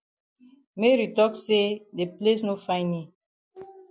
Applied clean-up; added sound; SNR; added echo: none; none; none; none.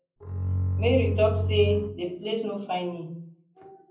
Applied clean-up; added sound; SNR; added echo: none; Bowed string instrument; -1 dB; reverberation time 0.6 s.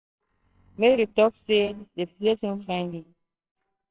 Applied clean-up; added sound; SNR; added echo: neural separator model SepFormer WHAMR!.